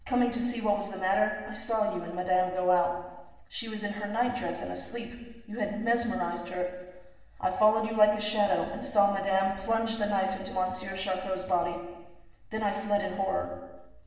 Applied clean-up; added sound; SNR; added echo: none; none; none; reverberation time 1.1 s.